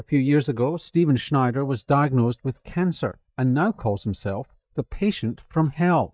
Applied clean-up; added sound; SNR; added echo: neural mask model DeepFilterNet 3.